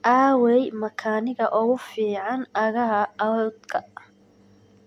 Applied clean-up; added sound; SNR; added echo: none; none; none; none.